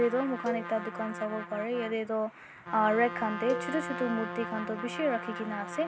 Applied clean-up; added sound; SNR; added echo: none; Trumpet + Cowbell; 7 dB; none.